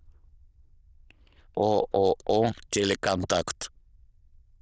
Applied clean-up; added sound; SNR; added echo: neural diffusion model UNIVERSE++.